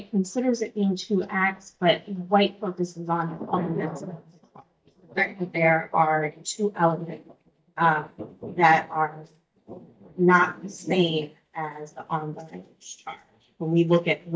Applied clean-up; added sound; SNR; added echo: neural mask model DeepFilterNet 3.